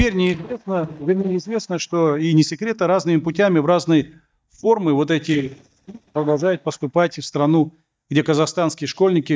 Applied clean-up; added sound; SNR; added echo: neural mask model DeepFilterNet 3.